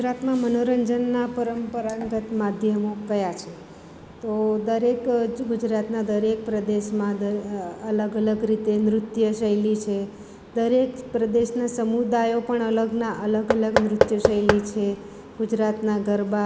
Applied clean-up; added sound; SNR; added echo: none; Knock / Wood; 2 dB; none.